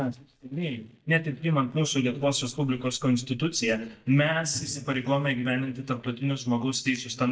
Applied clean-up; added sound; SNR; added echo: neural mask model DeepFilterNet 3.